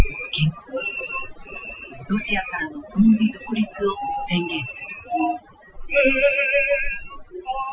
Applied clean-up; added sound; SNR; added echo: classical method Wiener filter.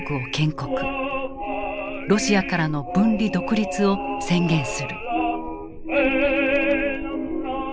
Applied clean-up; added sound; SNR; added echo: none; none; none; none.